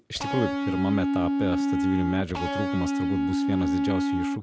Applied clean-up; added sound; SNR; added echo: none; Electric guitar; -4 dB; none.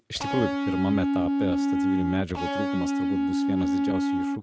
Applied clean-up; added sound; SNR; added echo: neural mask model RNNoise.